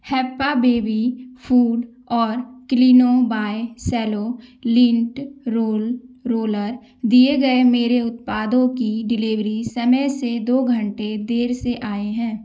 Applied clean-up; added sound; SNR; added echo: none; none; none; none.